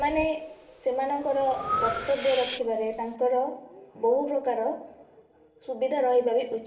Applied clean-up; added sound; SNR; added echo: none; Breathing; 10 dB; reverberation time 0.7 s.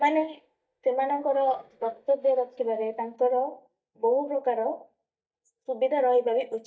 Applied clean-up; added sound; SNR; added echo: neural mask model DeepFilterNet 3.